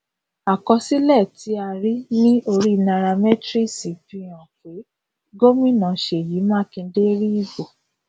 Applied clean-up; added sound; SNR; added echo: none; none; none; none.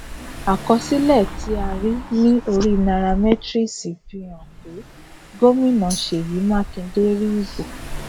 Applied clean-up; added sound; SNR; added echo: none; Tambourine + Engine / Car; 10 dB; none.